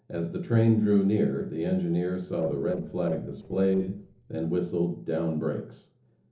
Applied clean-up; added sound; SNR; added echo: neural separator model SepFormer DNS4.